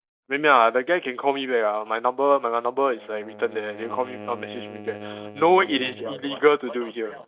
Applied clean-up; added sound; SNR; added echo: neural mask model DeepFilterNet 3.